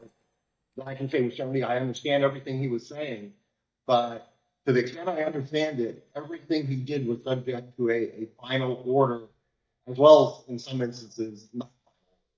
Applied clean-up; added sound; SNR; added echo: neural mask model DeepFilterNet 3.